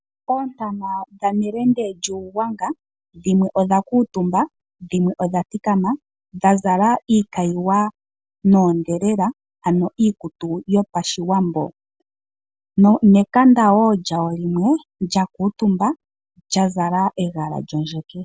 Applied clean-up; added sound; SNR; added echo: none; none; none; none.